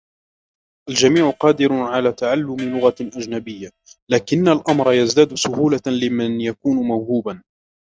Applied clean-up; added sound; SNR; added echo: neural mask model RNNoise.